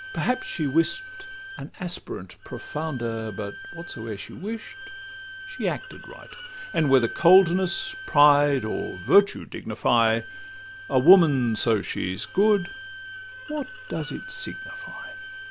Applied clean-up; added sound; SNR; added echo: none; Bowed string instrument; 14 dB; none.